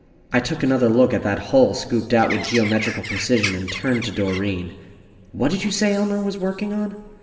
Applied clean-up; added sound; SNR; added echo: none; Bird; 8 dB; reverberation time 1.8 s.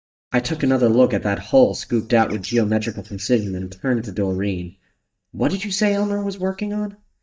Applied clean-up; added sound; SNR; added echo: neural mask model DeepFilterNet 3.